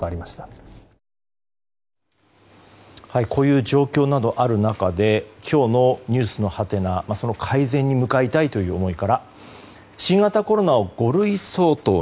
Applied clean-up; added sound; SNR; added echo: none; none; none; none.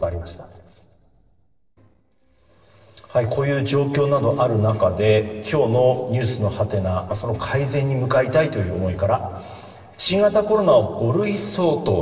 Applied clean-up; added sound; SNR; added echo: neural separator model SepFormer DNS4.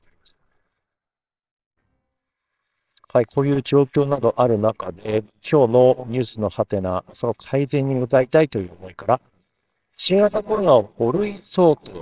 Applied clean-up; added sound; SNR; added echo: neural separator model SepFormer WHAMR!.